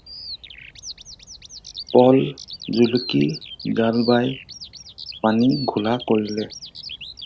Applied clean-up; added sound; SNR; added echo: none; Bird vocalization, bird call, bird song; 15 dB; none.